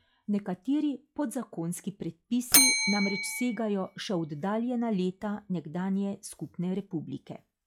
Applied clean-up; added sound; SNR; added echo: classical method log-MMSE.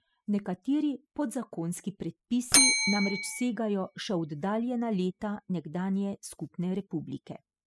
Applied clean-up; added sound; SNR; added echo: classical method spectral subtraction.